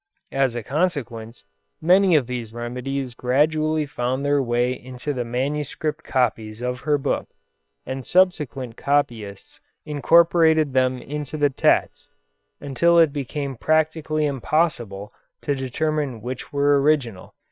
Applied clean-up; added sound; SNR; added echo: neural separator model SepFormer WHAM!.